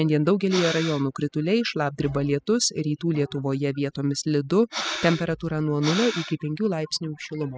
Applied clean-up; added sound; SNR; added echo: classical method spectral subtraction.